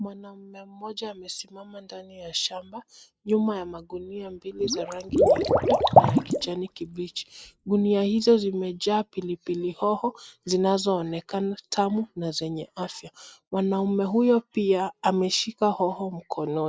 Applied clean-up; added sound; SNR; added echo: neural mask model Resemble Enhance denoiser.